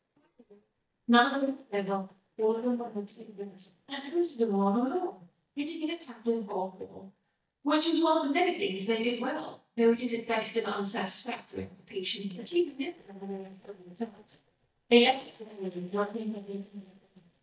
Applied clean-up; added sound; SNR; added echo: neural mask model DeepFilterNet 3.